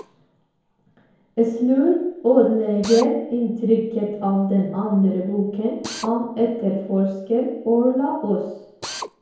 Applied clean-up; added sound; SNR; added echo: none; Drill; 20 dB; reverberation time 0.9 s.